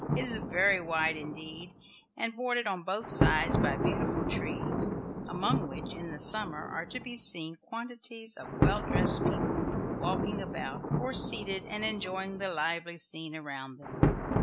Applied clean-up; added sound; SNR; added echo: none; Thunder; -1 dB; none.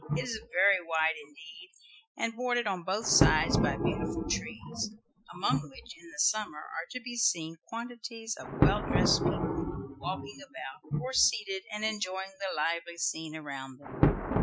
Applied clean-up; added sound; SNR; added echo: classical method Wiener filter.